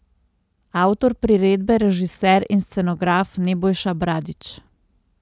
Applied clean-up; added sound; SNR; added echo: none; none; none; none.